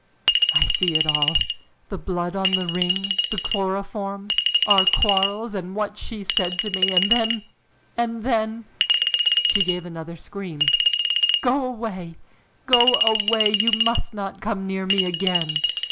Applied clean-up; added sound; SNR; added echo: none; Chink, clink; -2 dB; none.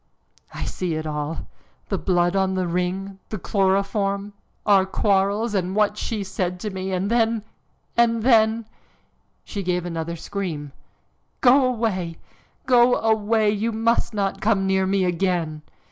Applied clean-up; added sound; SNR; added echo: none; none; none; none.